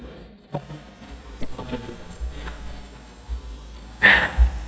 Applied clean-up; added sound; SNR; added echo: neural mask model DeepFilterNet 3.